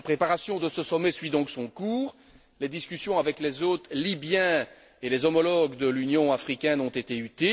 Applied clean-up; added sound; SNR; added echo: none; none; none; none.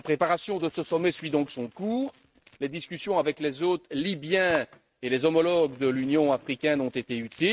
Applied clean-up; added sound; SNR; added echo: neural mask model RNNoise.